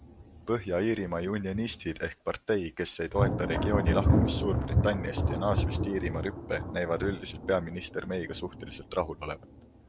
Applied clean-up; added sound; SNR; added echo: none; Thunder; -1 dB; none.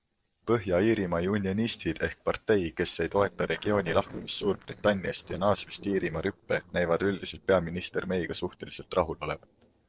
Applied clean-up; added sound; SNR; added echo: neural separator model SepFormer DNS4.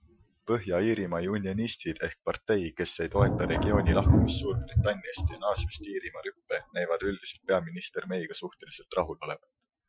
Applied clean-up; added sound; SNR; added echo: classical method Wiener filter.